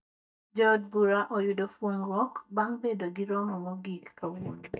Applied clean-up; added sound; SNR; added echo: neural mask model DeepFilterNet 3.